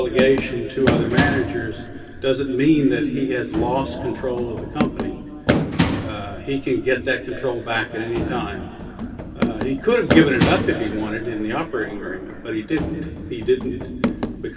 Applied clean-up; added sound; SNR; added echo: none; Run; 3 dB; reverberation time 2.8 s.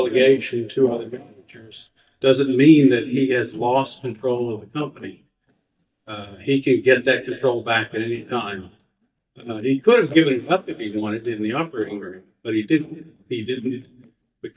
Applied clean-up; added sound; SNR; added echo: neural mask model DeepFilterNet 3.